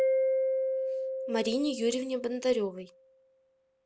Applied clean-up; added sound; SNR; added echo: none; Mallet percussion; -1 dB; none.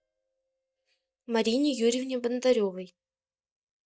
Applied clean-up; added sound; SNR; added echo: neural mask model DeepFilterNet 3.